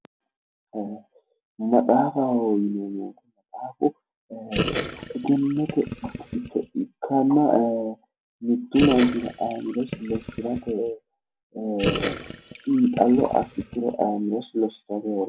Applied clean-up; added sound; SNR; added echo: none; Gurgling; 7 dB; none.